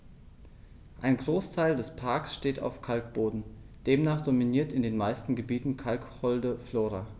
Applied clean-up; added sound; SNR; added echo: none; none; none; none.